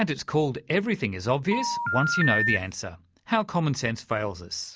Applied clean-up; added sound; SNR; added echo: none; Telephone; 0 dB; none.